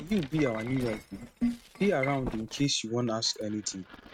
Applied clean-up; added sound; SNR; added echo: neural mask model RNNoise.